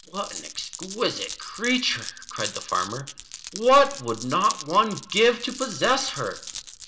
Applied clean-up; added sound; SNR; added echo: none; Glass; 13 dB; reverberation time 0.6 s.